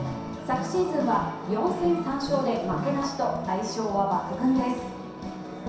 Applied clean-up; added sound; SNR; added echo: none; Guitar; 13 dB; reverberation time 0.7 s.